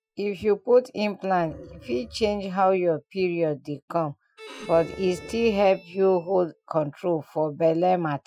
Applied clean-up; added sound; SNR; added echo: classical method Wiener filter.